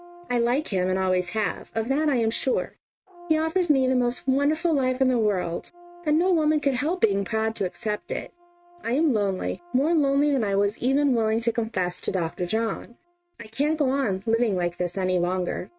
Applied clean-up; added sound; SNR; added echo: neural mask model RNNoise.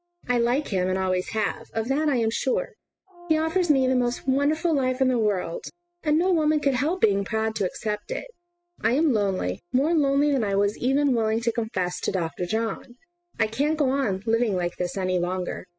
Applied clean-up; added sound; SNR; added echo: classical method spectral subtraction.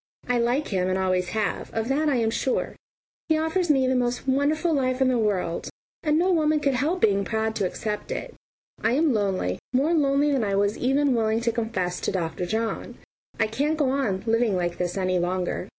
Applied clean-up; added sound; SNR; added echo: none; none; none; none.